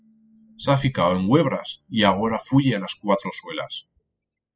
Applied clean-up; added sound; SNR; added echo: classical method spectral subtraction.